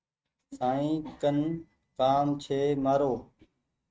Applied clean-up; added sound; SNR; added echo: neural mask model RNNoise.